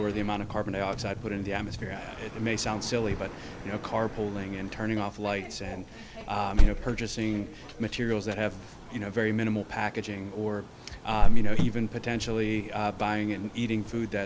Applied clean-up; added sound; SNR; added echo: none; Cricket; -2 dB; none.